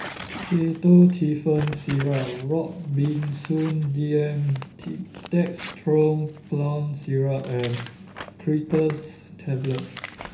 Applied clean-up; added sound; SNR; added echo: none; Crumpling, crinkling / Tearing; 15 dB; reverberation time 0.5 s.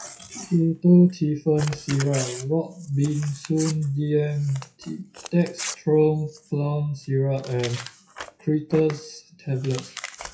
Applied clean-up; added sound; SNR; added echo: classical method WPE with log-MMSE.